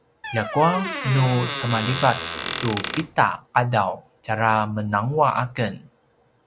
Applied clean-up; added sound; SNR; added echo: none; Squeak; 6 dB; none.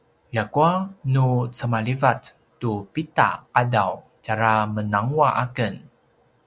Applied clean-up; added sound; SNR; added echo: none; none; none; none.